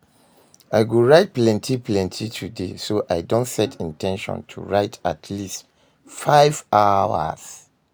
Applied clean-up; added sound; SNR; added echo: none; none; none; none.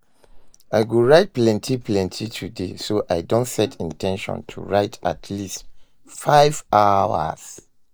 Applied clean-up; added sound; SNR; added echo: neural mask model DeepFilterNet 3.